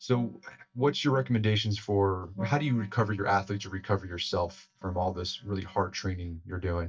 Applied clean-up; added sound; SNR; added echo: neural mask model DeepFilterNet 3.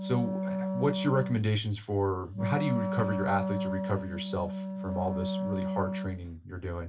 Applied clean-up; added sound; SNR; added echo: none; Wind instrument, woodwind instrument; 2 dB; reverberation time 0.2 s.